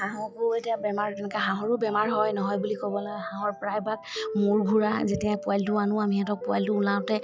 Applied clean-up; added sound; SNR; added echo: classical method log-MMSE.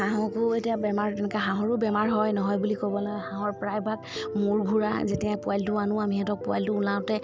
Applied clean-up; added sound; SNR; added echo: none; Piano; 10 dB; none.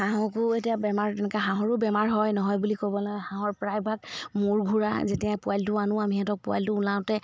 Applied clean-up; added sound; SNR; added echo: none; none; none; none.